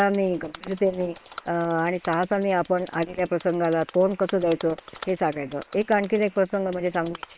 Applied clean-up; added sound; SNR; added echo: neural separator model SepFormer WHAM!.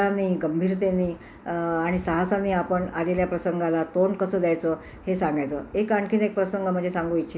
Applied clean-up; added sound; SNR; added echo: none; none; none; none.